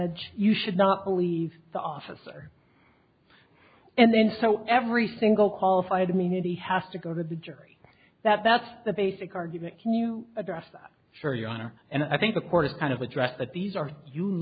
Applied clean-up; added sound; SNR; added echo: none; none; none; none.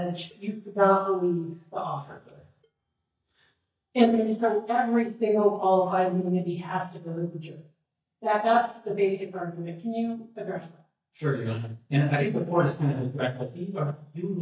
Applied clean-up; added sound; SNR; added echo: neural mask model DeepFilterNet 3.